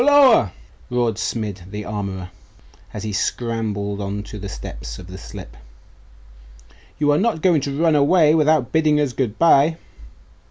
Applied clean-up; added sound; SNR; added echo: none; none; none; none.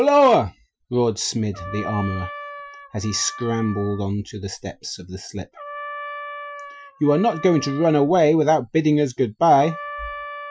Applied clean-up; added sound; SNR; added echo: classical method Wiener filter.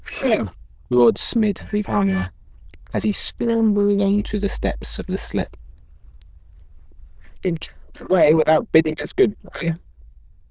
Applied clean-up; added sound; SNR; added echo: neural diffusion model UNIVERSE++.